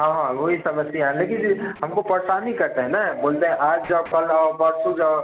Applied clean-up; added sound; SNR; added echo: none; none; none; none.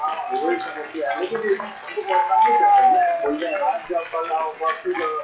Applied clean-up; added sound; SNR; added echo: classical method WPE with log-MMSE.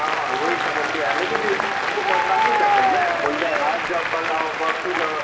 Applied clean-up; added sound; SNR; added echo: none; Applause; -4 dB; reverberation time 2.0 s.